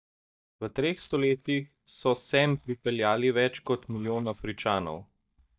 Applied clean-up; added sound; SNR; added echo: neural mask model DeepFilterNet 3.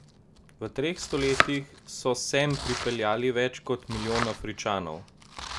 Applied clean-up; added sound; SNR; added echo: none; Domestic sounds, home sounds; 6 dB; none.